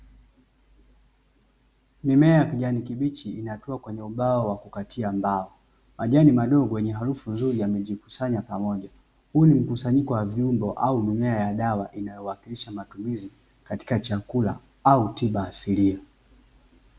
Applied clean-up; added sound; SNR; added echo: none; none; none; none.